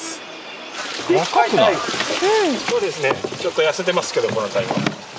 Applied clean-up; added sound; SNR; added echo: none; none; none; none.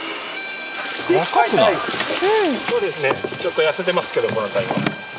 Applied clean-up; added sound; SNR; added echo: none; Bowed string instrument; 13 dB; none.